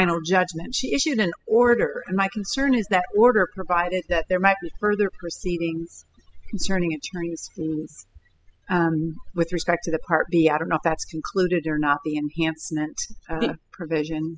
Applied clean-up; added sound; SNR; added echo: classical method spectral subtraction.